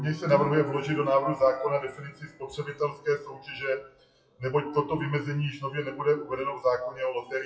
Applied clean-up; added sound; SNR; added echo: classical method WPE with log-MMSE.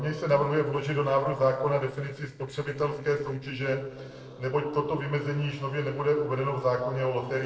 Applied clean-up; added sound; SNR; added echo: neural separator model SepFormer DNS4.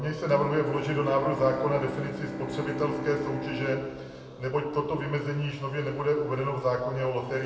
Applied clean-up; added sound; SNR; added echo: none; Bowed string instrument; 10 dB; reverberation time 0.9 s.